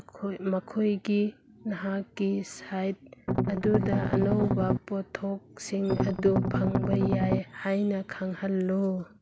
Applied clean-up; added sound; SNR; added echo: none; Strum; -2 dB; none.